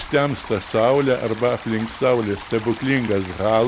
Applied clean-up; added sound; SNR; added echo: none; Stream; 15 dB; none.